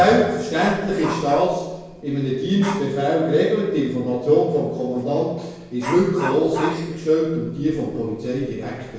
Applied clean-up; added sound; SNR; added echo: none; Dog; 15 dB; reverberation time 1.0 s.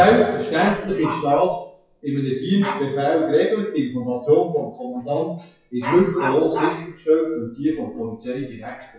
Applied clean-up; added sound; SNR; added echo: classical method WPE with log-MMSE.